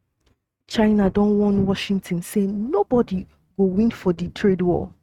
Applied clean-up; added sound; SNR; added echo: neural mask model RNNoise.